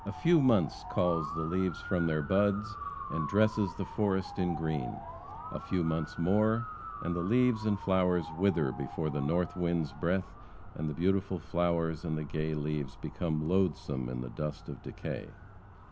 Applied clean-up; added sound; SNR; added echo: none; Motor vehicle (road) / Siren; 12 dB; none.